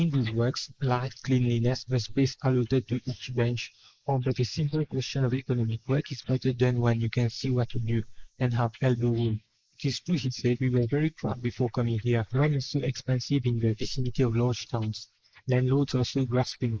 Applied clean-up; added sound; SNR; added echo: neural mask model Resemble Enhance denoiser.